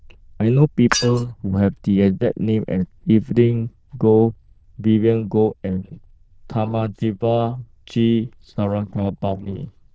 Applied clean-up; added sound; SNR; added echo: neural diffusion model UNIVERSE++.